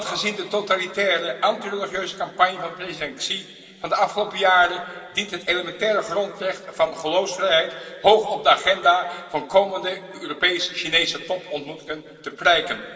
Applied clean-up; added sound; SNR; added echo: none; none; none; reverberation time 2.1 s.